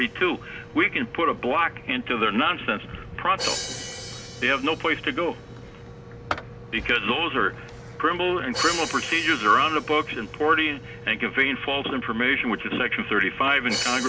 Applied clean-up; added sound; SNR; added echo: none; Crash cymbal; 14 dB; none.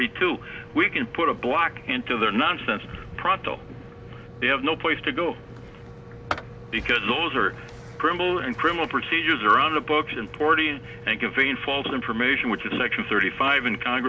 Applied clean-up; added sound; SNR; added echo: none; none; none; none.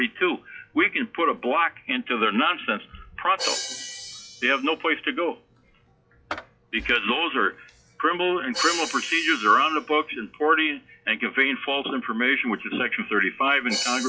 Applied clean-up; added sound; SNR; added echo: classical method log-MMSE.